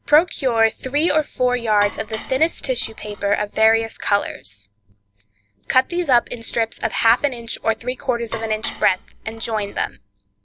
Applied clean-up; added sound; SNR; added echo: none; Dishes, pots, and pans; 15 dB; none.